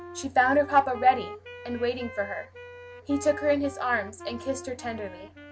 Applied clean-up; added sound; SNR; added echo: none; Wind instrument, woodwind instrument; 15 dB; none.